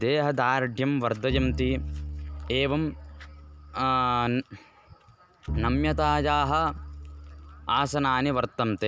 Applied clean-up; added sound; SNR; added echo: none; Bowed string instrument; 8 dB; none.